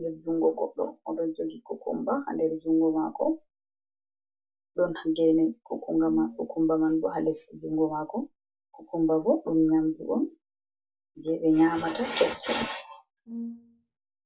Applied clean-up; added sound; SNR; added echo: none; Brass instrument; 12 dB; reverberation time 0.1 s.